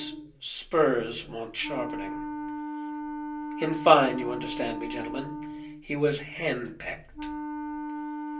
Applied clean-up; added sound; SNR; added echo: none; Wind instrument, woodwind instrument; 7 dB; reverberation time 0.3 s.